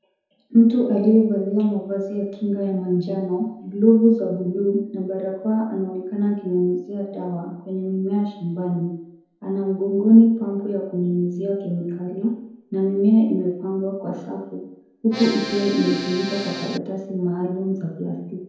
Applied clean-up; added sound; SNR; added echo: none; Accordion; 9 dB; reverberation time 0.9 s.